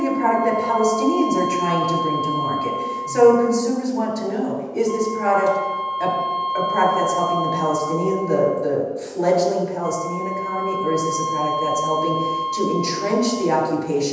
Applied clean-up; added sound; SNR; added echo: none; Wind instrument, woodwind instrument; 5 dB; reverberation time 1.1 s.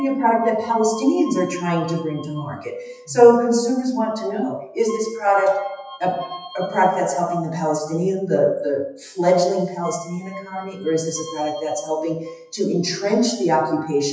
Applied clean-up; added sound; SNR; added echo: classical method WPE with log-MMSE.